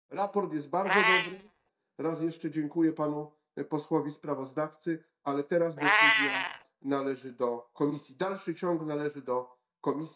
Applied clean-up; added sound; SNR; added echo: neural mask model DeepFilterNet 3.